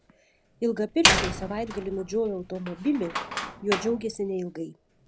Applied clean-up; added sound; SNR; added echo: none; Slam; 1 dB; none.